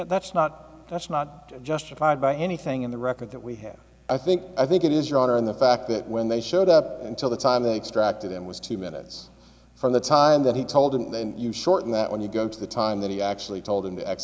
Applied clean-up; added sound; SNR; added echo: none; none; none; none.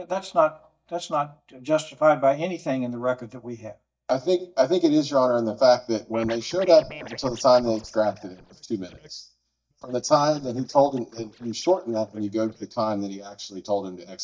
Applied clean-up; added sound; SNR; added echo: neural mask model DeepFilterNet 3.